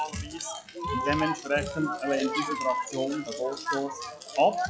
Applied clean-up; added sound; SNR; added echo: classical method log-MMSE.